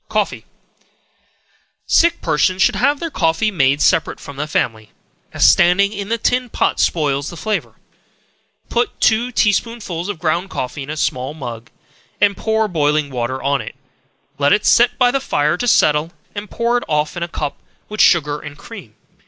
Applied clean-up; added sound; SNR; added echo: none; none; none; none.